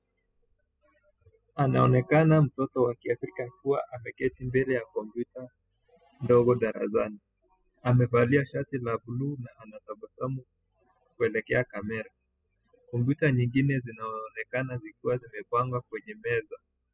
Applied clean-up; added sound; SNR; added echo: classical method spectral subtraction.